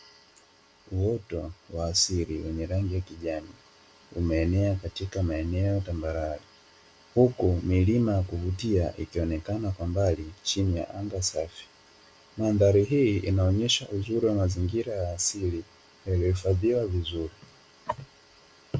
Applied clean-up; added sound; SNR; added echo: none; none; none; none.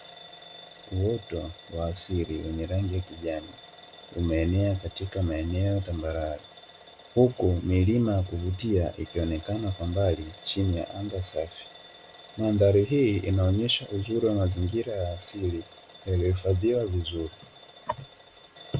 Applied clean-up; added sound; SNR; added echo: none; Alarm / Bell; 20 dB; none.